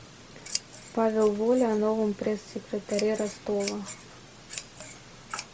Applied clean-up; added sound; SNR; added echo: none; Scissors; 14 dB; none.